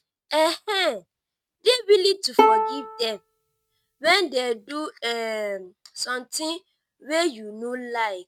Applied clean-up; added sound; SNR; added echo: neural mask model RNNoise.